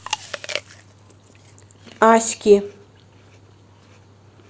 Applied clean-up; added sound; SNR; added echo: none; Chewing, mastication; 15 dB; none.